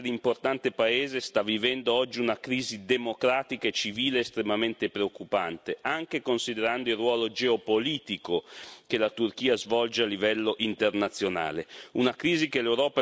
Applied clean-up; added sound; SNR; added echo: none; none; none; none.